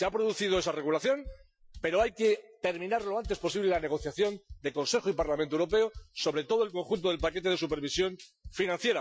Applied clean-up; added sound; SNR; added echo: classical method Wiener filter.